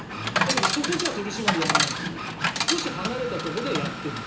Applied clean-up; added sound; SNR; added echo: none; Coin (dropping) / Chatter; -4 dB; reverberation time 0.3 s.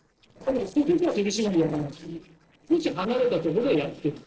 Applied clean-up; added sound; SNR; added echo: neural separator model SepFormer DNS4.